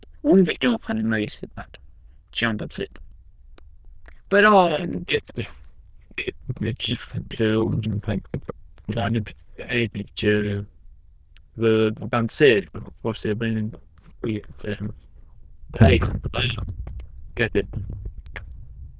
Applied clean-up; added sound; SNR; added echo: neural diffusion model UNIVERSE++.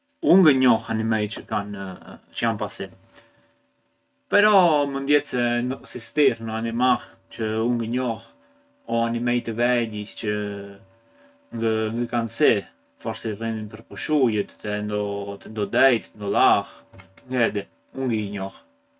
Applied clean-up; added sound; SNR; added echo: none; none; none; none.